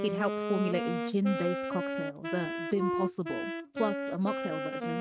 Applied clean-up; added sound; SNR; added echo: neural mask model RNNoise.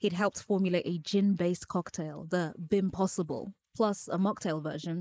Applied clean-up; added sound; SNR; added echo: neural mask model Resemble Enhance denoiser.